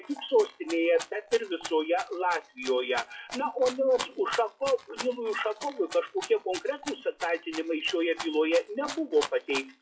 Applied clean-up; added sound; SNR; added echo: classical method WPE with log-MMSE.